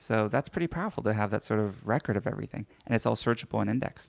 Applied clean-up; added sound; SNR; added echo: none; none; none; none.